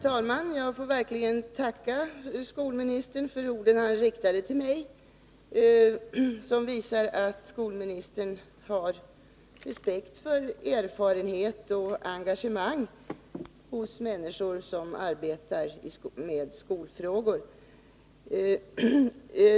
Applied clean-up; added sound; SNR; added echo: none; none; none; none.